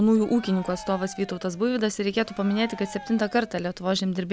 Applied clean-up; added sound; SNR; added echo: none; Cheering; 19 dB; none.